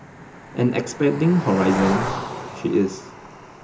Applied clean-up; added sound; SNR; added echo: none; Cricket; 8 dB; reverberation time 0.2 s.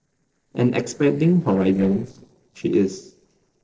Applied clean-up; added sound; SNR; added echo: neural separator model SepFormer DNS4.